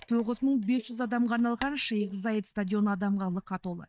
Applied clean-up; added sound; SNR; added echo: neural mask model DeepFilterNet 3.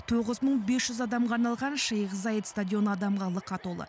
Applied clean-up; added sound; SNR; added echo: none; none; none; none.